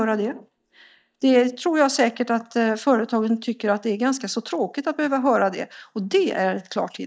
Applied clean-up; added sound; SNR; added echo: neural mask model DeepFilterNet 3.